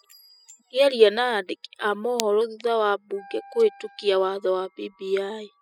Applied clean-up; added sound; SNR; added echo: classical method spectral subtraction.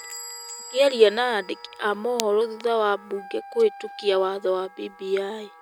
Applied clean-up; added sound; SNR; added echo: none; Wind instrument, woodwind instrument + Squeak / Bell; 18 dB; none.